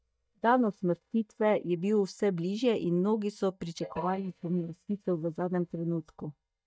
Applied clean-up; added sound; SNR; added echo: neural mask model DeepFilterNet 3.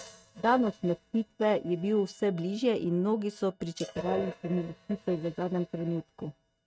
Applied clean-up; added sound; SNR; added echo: neural mask model RNNoise.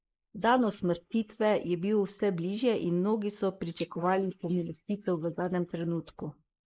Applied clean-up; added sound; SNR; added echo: neural mask model Resemble Enhance denoiser.